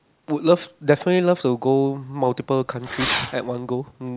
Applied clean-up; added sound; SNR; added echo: none; Fireworks; 7 dB; none.